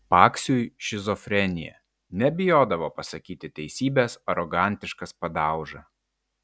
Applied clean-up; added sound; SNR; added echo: none; none; none; none.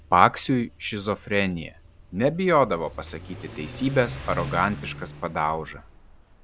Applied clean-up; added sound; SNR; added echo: none; Accelerating, revving, vroom / Car; 15 dB; none.